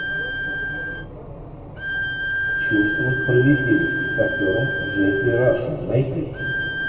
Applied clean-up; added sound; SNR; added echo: none; Bowed string instrument; 3 dB; reverberation time 2.2 s.